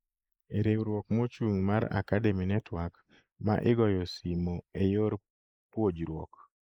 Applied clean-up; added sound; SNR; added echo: neural mask model Resemble Enhance denoiser.